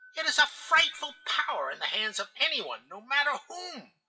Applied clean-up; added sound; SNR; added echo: classical method WPE with log-MMSE.